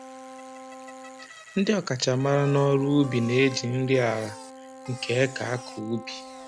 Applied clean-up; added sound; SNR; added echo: none; Bicycle + Wind instrument, woodwind instrument; 15 dB; none.